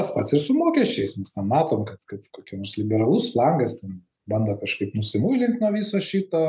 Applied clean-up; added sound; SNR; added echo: none; none; none; none.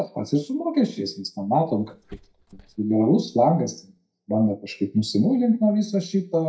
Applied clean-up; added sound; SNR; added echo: neural mask model DeepFilterNet 3.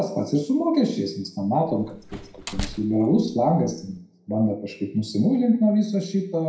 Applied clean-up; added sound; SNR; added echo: none; Slam; 14 dB; reverberation time 0.5 s.